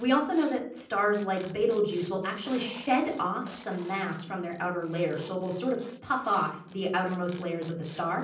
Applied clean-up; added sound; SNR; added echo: none; Tearing; 15 dB; reverberation time 0.6 s.